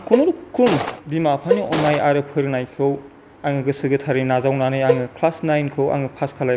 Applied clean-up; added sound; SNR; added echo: none; Gunshot, gunfire + Cowbell; 5 dB; none.